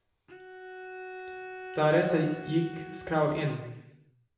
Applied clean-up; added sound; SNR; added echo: none; Bowed string instrument; 13 dB; reverberation time 0.9 s.